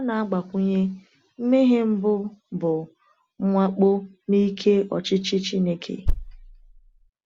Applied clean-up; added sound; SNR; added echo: none; Thump, thud; 3 dB; none.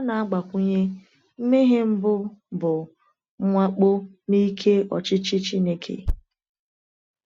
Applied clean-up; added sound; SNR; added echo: neural mask model RNNoise.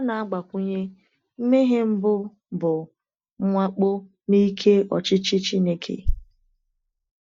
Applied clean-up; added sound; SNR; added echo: neural mask model DeepFilterNet 3.